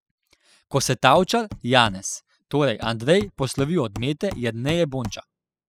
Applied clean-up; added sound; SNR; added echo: classical method spectral subtraction.